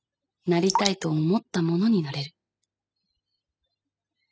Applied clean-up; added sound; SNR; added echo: classical method spectral subtraction.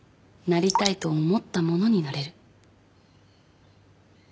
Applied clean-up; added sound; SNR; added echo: none; Drip; 7 dB; none.